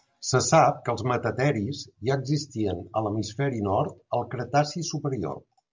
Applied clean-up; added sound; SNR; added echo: none; none; none; none.